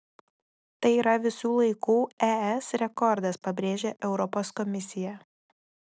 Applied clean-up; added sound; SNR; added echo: none; none; none; none.